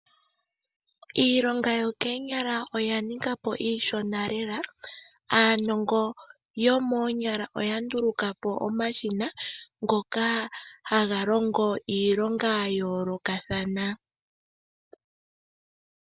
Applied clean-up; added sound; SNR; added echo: none; none; none; none.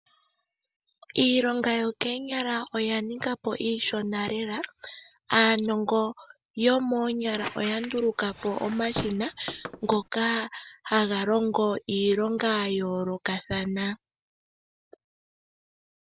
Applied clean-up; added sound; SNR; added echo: none; Squeak; 11 dB; none.